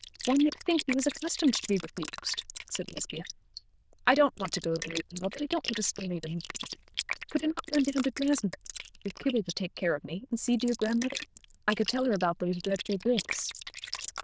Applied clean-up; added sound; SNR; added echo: neural diffusion model UNIVERSE++.